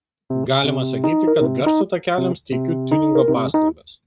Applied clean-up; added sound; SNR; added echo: neural mask model RNNoise.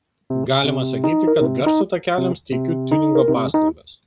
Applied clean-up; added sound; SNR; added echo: none; Piano; -4 dB; none.